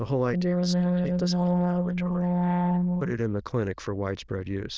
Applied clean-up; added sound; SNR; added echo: neural diffusion model UNIVERSE++.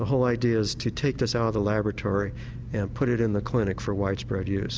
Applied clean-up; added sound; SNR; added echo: none; none; none; none.